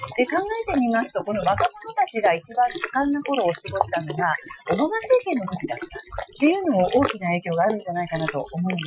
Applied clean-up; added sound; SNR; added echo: classical method Wiener filter.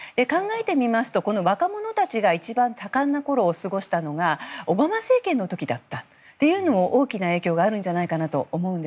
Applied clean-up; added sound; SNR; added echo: none; none; none; none.